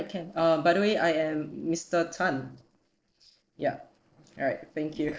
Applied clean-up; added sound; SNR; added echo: neural separator model SepFormer DNS4.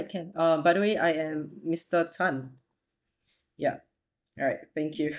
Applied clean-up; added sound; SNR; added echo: neural mask model DeepFilterNet 3.